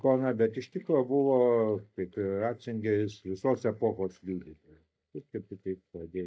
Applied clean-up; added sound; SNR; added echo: neural mask model DeepFilterNet 3.